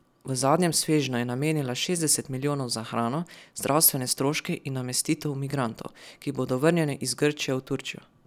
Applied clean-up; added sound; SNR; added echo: none; none; none; none.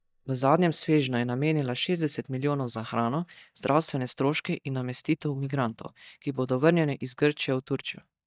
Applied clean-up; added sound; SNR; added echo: neural mask model DeepFilterNet 3.